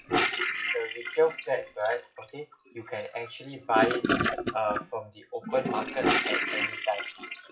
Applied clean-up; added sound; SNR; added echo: classical method WPE with log-MMSE.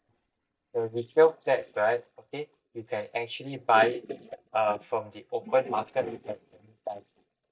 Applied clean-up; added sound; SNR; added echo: neural mask model DeepFilterNet 3.